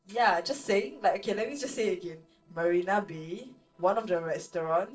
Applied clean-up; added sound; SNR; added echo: neural separator model SepFormer DNS4.